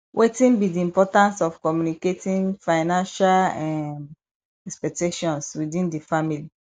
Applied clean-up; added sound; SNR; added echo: none; none; none; none.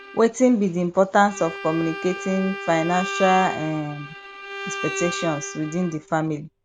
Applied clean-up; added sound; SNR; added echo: none; Bowed string instrument; 11 dB; none.